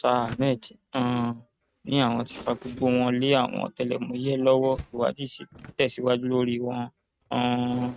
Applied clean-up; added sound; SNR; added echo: neural mask model RNNoise.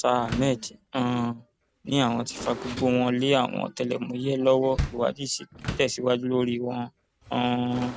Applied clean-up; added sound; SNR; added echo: none; Door; 13 dB; none.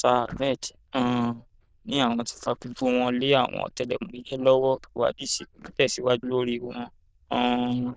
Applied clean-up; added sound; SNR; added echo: neural diffusion model UNIVERSE++.